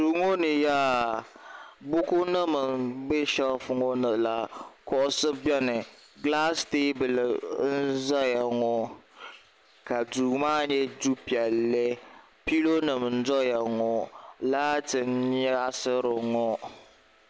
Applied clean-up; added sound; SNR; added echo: none; none; none; none.